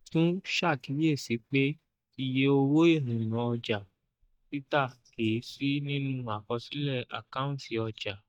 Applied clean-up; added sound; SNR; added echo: neural mask model DeepFilterNet 3.